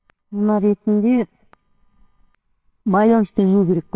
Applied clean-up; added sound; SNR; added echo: neural separator model SepFormer WHAMR!.